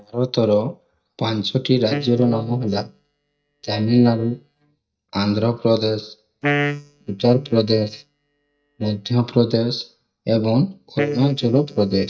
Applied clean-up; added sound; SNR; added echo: neural mask model DeepFilterNet 3.